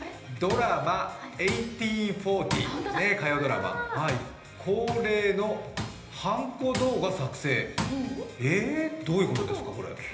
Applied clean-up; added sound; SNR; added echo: none; Tools; 11 dB; reverberation time 1.0 s.